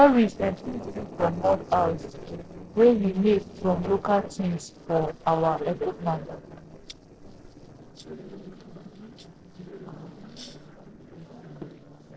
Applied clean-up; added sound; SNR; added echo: neural separator model SepFormer DNS4.